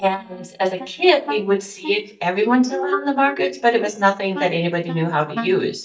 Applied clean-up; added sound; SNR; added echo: neural mask model DeepFilterNet 3.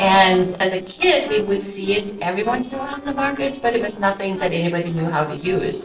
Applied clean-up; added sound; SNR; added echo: neural separator model SepFormer DNS4.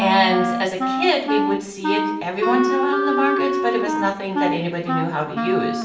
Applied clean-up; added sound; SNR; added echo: none; Wind instrument, woodwind instrument; 1 dB; reverberation time 0.7 s.